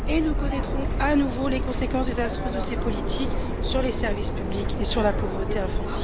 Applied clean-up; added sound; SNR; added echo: none; Subway, metro, underground; -3 dB; none.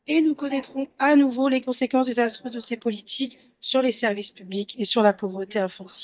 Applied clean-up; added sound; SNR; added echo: neural mask model DeepFilterNet 3.